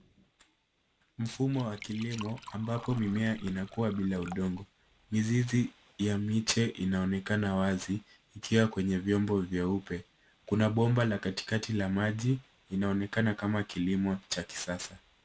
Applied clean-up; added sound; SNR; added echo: none; Liquid; 18 dB; none.